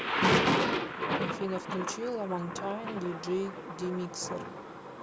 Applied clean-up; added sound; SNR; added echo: none; Thunder; -5 dB; none.